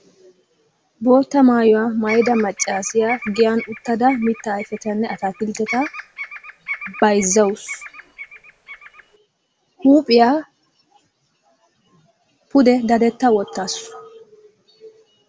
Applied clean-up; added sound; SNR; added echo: none; Bird vocalization, bird call, bird song; 14 dB; none.